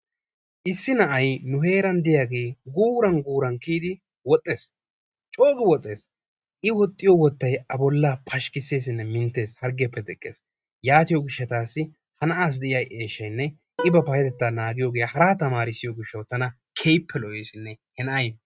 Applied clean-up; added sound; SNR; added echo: neural mask model RNNoise.